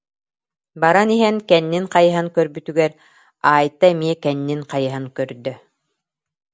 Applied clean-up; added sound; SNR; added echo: none; none; none; none.